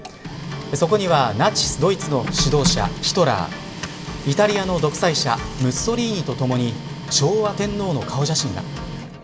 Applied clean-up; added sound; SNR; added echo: none; Printer; 8 dB; reverberation time 0.6 s.